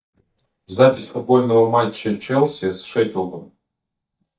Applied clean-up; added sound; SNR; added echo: neural mask model DeepFilterNet 3.